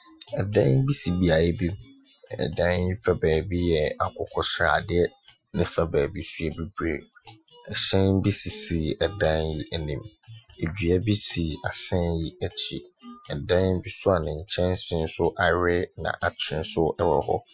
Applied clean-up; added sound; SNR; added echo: classical method Wiener filter.